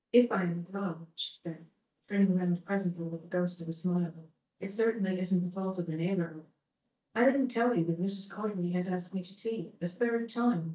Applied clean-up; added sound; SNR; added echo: neural mask model DeepFilterNet 3.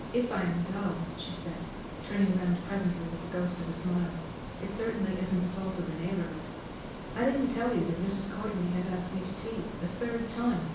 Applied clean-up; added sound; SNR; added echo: none; Ocean; 8 dB; reverberation time 0.7 s.